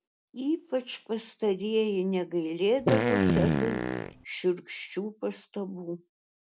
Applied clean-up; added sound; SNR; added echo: none; Fart; -4 dB; none.